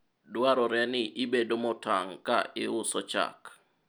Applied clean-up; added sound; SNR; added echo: none; none; none; none.